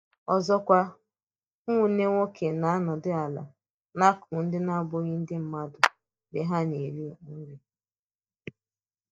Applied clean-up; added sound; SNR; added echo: neural mask model DeepFilterNet 3.